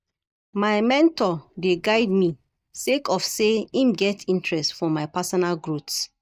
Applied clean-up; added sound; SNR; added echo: neural mask model DeepFilterNet 3.